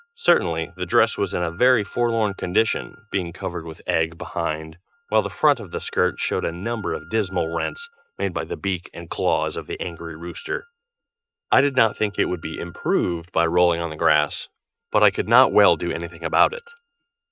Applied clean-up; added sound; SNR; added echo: neural mask model RNNoise.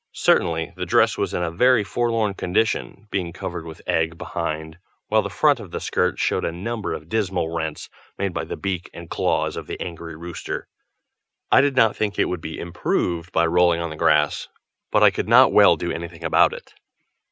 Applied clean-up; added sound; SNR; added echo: none; none; none; none.